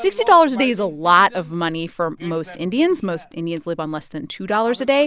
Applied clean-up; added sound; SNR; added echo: none; none; none; none.